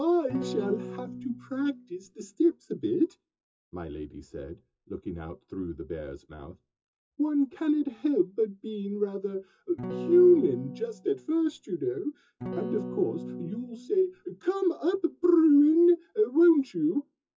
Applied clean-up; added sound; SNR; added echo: classical method WPE with log-MMSE.